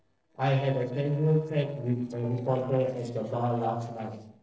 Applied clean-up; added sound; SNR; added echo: neural separator model SepFormer DNS4.